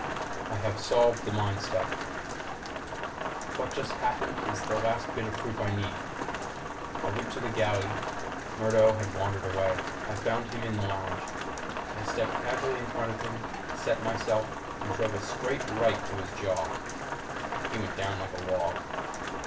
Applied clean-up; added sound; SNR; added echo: none; Rain; 3 dB; reverberation time 0.3 s.